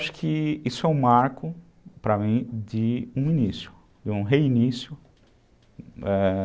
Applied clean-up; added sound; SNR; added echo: none; none; none; none.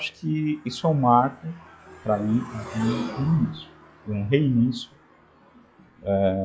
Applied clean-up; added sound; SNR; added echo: classical method log-MMSE.